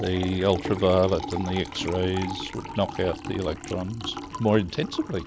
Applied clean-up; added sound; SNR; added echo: none; Liquid; 10 dB; none.